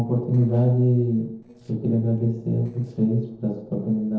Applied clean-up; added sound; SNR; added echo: neural separator model SepFormer DNS4.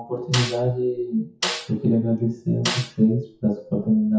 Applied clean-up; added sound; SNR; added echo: classical method WPE with log-MMSE.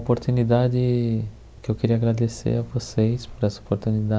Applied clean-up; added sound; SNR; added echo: none; none; none; none.